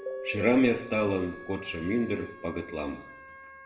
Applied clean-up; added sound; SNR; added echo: none; Wind instrument, woodwind instrument; 18 dB; reverberation time 1.0 s.